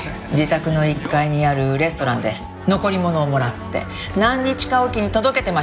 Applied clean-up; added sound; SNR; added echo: none; none; none; none.